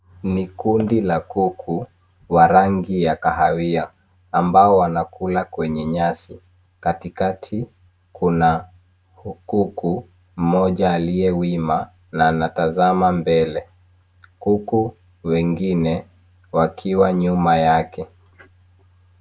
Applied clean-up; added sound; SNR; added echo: none; none; none; none.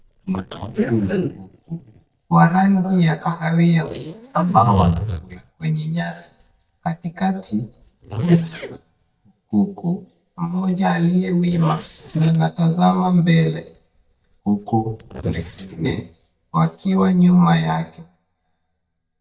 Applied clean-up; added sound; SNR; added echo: neural mask model DeepFilterNet 3.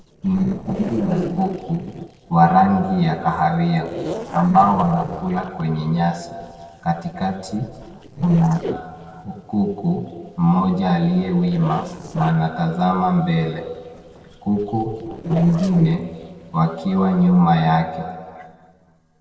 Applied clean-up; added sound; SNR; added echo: neural separator model SepFormer DNS4.